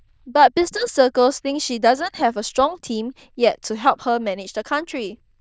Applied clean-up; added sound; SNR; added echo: neural diffusion model UNIVERSE++.